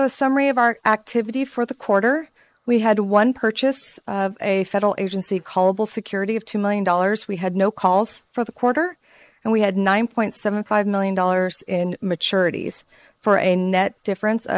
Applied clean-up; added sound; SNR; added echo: neural mask model Resemble Enhance denoiser.